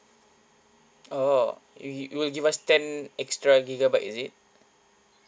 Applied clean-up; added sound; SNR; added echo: none; none; none; none.